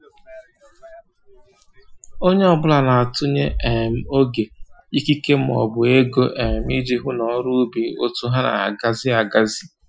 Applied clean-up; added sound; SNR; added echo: classical method Wiener filter.